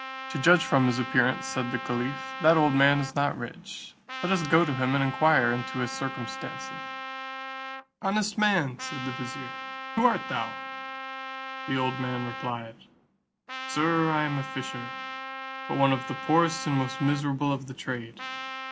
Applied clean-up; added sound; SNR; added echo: none; Trumpet; 9 dB; none.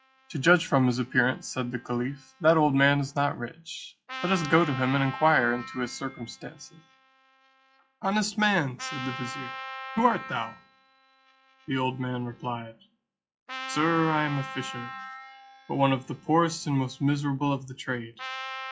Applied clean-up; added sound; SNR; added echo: classical method log-MMSE.